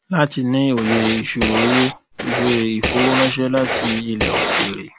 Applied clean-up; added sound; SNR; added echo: none; Writing; 2 dB; none.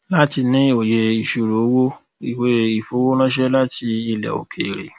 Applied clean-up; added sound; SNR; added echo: none; none; none; none.